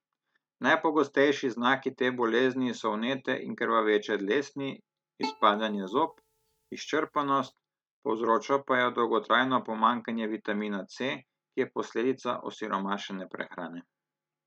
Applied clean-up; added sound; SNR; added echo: neural mask model RNNoise.